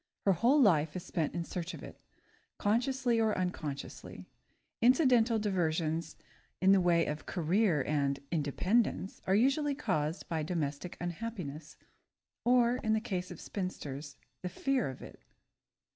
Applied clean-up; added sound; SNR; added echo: none; none; none; none.